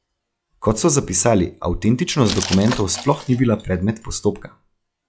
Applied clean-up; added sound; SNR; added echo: classical method log-MMSE.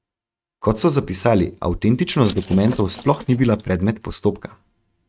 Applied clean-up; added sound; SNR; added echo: neural mask model RNNoise.